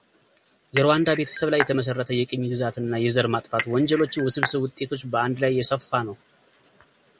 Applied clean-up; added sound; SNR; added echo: none; Cutlery, silverware / Dishes, pots, and pans / Chink, clink; 7 dB; none.